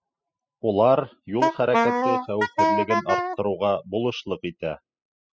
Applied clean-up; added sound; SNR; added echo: classical method spectral subtraction.